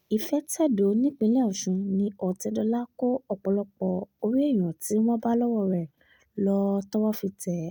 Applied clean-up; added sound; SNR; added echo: none; none; none; none.